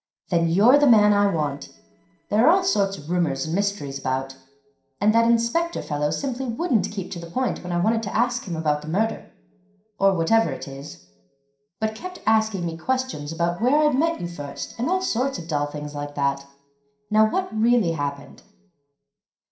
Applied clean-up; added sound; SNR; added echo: neural separator model SepFormer DNS4.